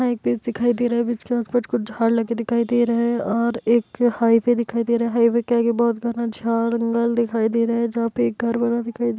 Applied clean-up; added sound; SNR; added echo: none; none; none; none.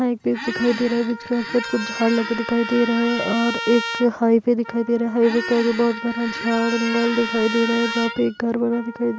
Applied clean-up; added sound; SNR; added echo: none; Trumpet + Squeak; 9 dB; none.